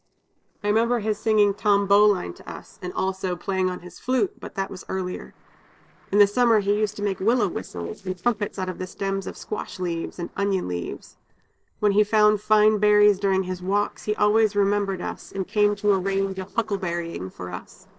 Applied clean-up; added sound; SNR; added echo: neural separator model SepFormer DNS4.